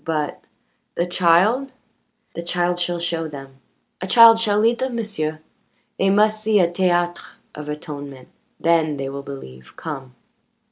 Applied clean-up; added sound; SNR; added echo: none; none; none; none.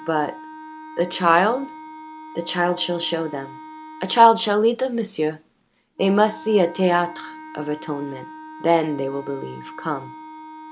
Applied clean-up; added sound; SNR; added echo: none; Wind instrument, woodwind instrument; 16 dB; none.